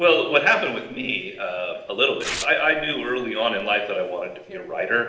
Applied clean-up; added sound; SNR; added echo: neural separator model SepFormer DNS4.